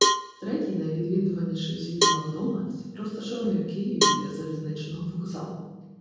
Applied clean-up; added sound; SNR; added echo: none; Cowbell; 0 dB; reverberation time 1.3 s.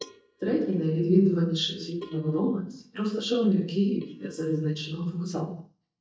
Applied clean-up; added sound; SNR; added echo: neural mask model DeepFilterNet 3.